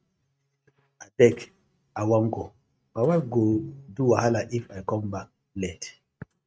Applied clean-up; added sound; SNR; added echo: neural mask model RNNoise.